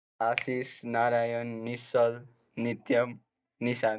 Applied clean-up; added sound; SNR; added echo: neural mask model DeepFilterNet 3.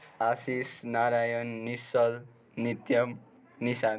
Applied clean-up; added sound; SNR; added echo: none; none; none; none.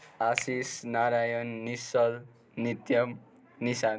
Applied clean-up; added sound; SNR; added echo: none; Finger snapping; 15 dB; none.